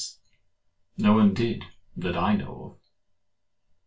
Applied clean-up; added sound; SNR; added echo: none; none; none; reverberation time 0.2 s.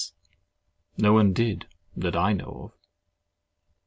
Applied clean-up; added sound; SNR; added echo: none; none; none; none.